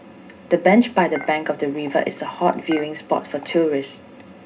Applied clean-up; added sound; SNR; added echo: none; Dishes, pots, and pans / Chink, clink; 20 dB; reverberation time 0.2 s.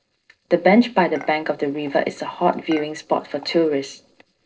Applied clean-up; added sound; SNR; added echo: neural separator model SepFormer DNS4.